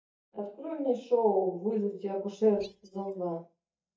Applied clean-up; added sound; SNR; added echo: neural mask model DeepFilterNet 3.